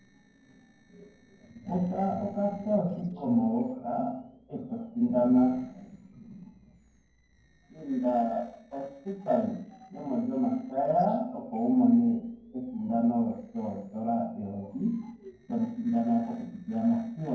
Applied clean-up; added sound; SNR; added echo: neural separator model SepFormer DNS4.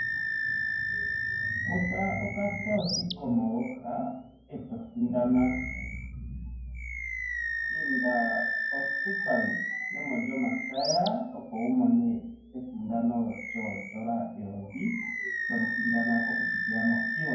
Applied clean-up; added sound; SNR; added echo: none; Animal; 3 dB; reverberation time 0.9 s.